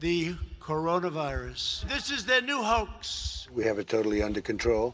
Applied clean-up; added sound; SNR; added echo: none; none; none; none.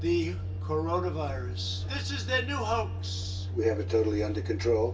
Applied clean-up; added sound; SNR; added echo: none; Microwave oven; 3 dB; reverberation time 0.2 s.